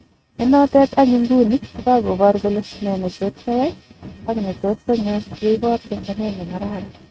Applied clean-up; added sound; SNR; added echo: neural mask model RNNoise.